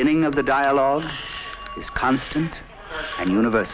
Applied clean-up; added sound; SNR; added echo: none; Bell; 17 dB; none.